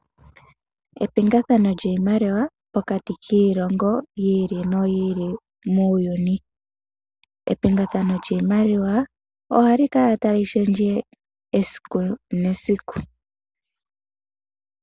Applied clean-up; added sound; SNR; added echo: none; none; none; none.